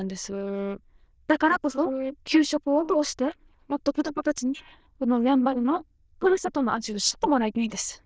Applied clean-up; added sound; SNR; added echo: neural diffusion model UNIVERSE++.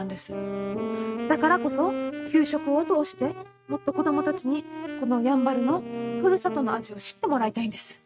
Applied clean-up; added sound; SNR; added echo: neural mask model RNNoise.